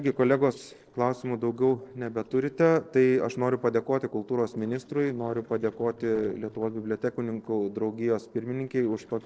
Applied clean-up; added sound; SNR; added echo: neural separator model SepFormer DNS4.